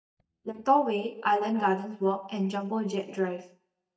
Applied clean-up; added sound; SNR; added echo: neural mask model DeepFilterNet 3.